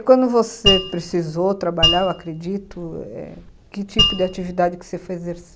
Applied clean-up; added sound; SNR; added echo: none; Mallet percussion; 1 dB; none.